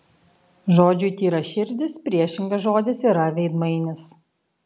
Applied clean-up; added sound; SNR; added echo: none; none; none; none.